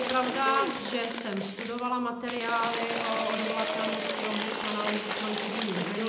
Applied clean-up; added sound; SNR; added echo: none; Applause / Crowd / Cheering; 2 dB; reverberation time 0.8 s.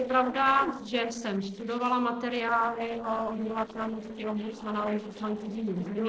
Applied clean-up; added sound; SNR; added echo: neural separator model SepFormer DNS4.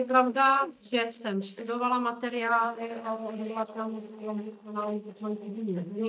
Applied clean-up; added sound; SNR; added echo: neural mask model DeepFilterNet 3.